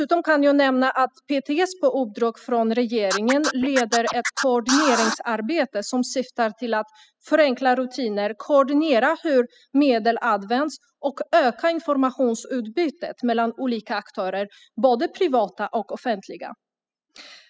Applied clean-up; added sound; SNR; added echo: classical method spectral subtraction.